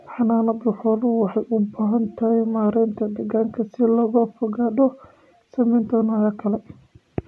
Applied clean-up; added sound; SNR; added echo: none; none; none; none.